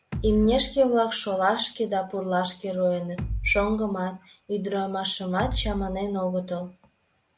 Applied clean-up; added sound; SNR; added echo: none; Bass drum; 8 dB; none.